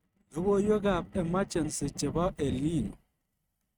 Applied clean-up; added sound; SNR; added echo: neural mask model RNNoise.